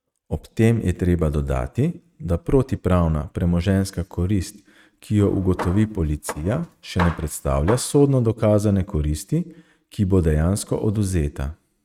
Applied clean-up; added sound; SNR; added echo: neural mask model RNNoise.